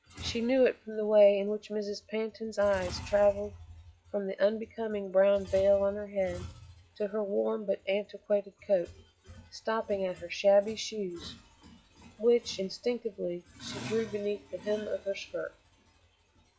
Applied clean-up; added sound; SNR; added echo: classical method log-MMSE.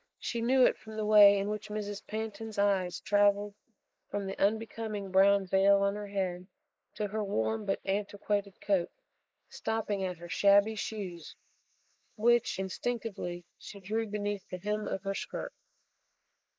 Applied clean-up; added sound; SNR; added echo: neural mask model Resemble Enhance denoiser.